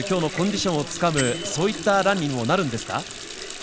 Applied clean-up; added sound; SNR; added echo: none; Water tap, faucet + Bell; 10 dB; none.